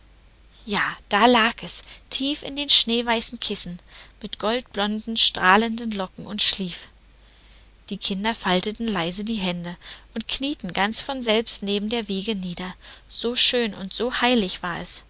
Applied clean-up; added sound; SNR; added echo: none; none; none; none.